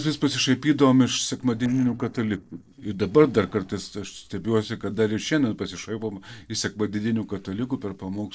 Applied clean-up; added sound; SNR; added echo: neural separator model SepFormer DNS4.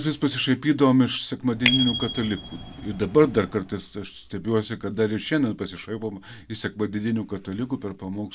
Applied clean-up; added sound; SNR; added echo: none; Bicycle bell; 5 dB; none.